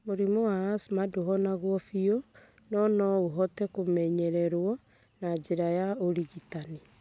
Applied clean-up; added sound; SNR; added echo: none; none; none; none.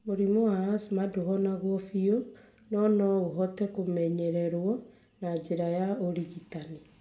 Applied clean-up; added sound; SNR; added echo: none; none; none; reverberation time 0.5 s.